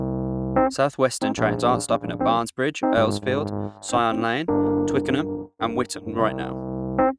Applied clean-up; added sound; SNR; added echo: neural mask model RNNoise.